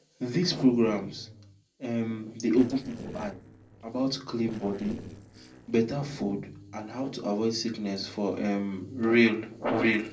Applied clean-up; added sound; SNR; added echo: neural separator model SepFormer DNS4.